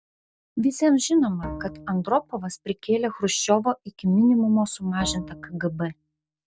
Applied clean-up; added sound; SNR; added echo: none; Bowed string instrument; 15 dB; none.